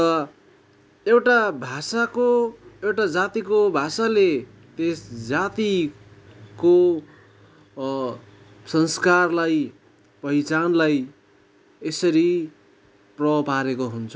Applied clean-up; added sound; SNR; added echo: none; none; none; none.